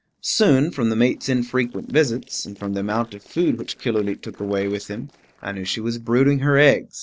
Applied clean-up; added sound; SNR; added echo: neural separator model SepFormer DNS4.